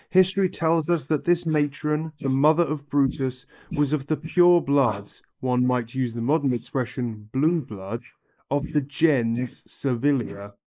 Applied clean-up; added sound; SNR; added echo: neural mask model Resemble Enhance denoiser.